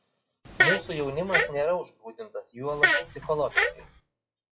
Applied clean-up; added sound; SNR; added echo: classical method WPE with log-MMSE.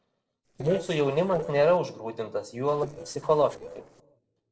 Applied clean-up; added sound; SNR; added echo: neural separator model SepFormer DNS4.